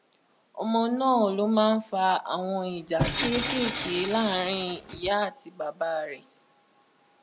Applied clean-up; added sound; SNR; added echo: none; Tools; 3 dB; none.